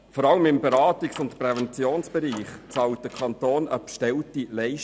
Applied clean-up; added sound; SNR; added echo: none; Door; 19 dB; none.